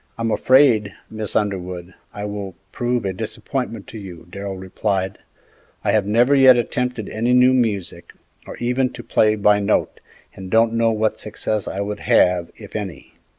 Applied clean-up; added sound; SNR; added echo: none; none; none; none.